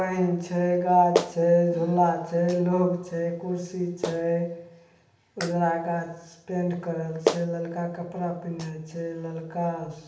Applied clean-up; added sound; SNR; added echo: none; Clapping; 10 dB; reverberation time 0.8 s.